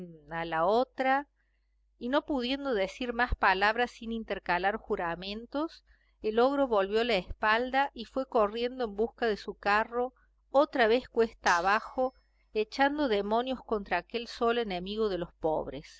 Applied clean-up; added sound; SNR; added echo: neural mask model DeepFilterNet 3.